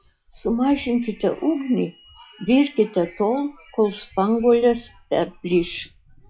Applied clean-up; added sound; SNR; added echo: classical method log-MMSE.